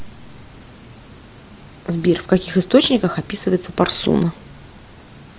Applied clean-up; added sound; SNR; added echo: none; none; none; none.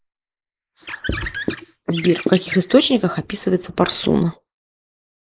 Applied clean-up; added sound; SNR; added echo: neural mask model Resemble Enhance denoiser.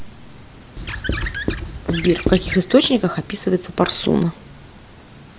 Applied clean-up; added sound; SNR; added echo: none; Squeak / Writing; 5 dB; none.